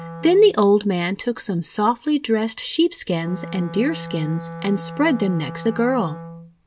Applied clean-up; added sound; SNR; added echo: none; Wind instrument, woodwind instrument; 15 dB; none.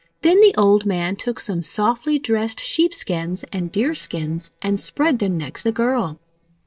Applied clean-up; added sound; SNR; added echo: neural separator model SepFormer DNS4.